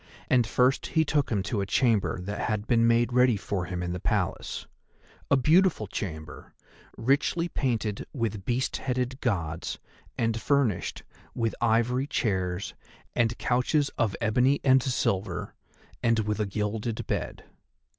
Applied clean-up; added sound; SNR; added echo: none; none; none; none.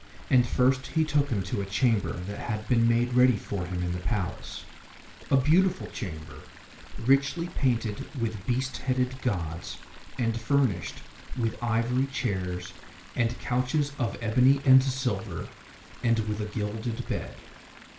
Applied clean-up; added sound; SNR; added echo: none; Chatter / Stream; 16 dB; reverberation time 0.4 s.